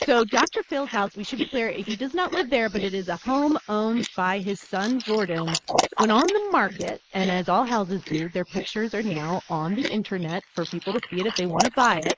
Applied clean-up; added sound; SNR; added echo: neural mask model Resemble Enhance denoiser.